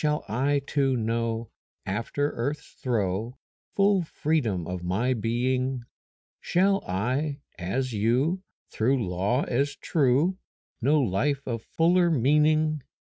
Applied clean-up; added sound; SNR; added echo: none; none; none; none.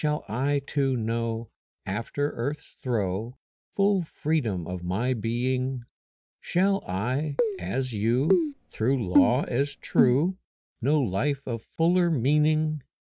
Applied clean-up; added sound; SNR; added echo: none; Keyboard (musical); 1 dB; none.